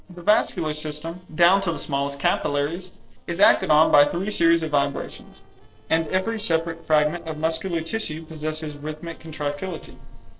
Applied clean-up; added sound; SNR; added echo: neural separator model SepFormer DNS4.